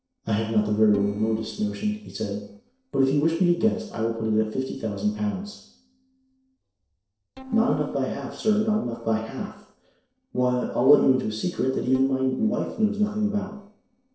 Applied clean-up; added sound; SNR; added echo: neural separator model SepFormer DNS4.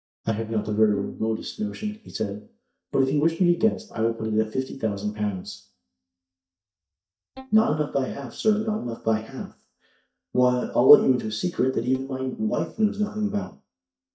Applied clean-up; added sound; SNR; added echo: neural mask model DeepFilterNet 3.